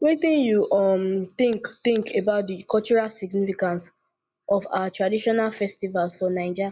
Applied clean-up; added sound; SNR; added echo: none; none; none; none.